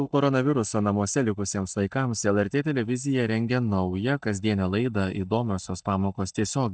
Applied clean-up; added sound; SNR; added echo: neural mask model DeepFilterNet 3.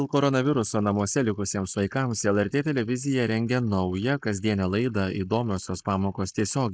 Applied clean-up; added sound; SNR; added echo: neural mask model Resemble Enhance denoiser.